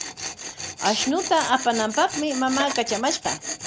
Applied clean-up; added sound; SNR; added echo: none; Tools + Tools; 7 dB; none.